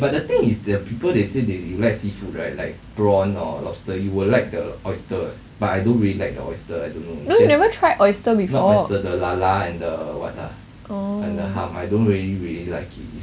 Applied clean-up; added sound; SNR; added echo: none; none; none; none.